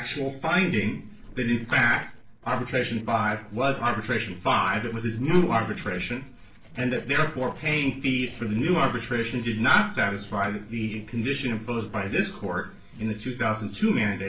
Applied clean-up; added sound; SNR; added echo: neural separator model SepFormer DNS4.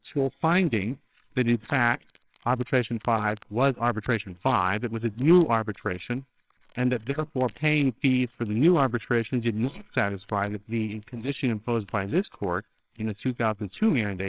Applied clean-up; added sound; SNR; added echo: neural separator model SepFormer WHAMR!.